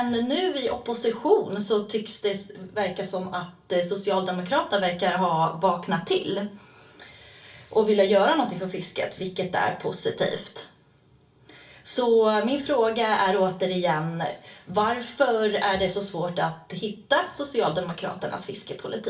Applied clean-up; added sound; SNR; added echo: none; none; none; reverberation time 0.3 s.